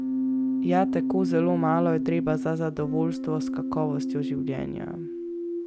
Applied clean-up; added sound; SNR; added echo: none; Keyboard (musical); 0 dB; none.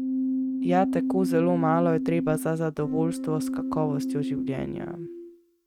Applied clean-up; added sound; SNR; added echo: neural mask model RNNoise.